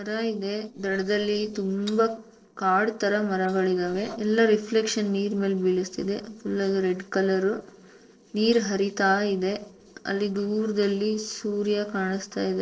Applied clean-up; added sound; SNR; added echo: neural separator model SepFormer DNS4.